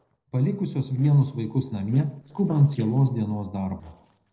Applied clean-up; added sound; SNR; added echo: neural separator model SepFormer DNS4.